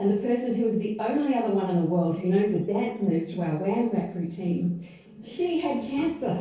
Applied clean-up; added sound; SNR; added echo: neural separator model SepFormer DNS4.